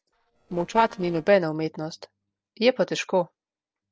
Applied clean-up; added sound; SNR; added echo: neural separator model SepFormer DNS4.